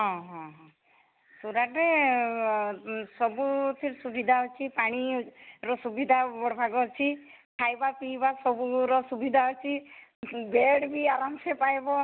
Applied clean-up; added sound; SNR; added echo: none; none; none; none.